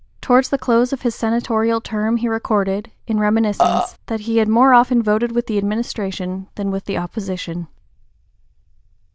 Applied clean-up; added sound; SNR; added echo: neural diffusion model UNIVERSE++.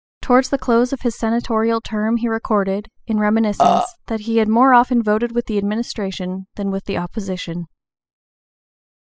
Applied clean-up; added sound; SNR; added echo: classical method spectral subtraction.